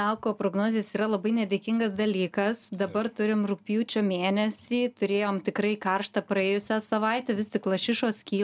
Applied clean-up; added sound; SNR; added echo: none; none; none; none.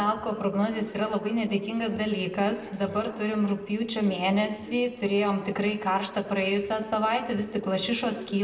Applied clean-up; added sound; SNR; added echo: none; Subway, metro, underground; 18 dB; reverberation time 0.9 s.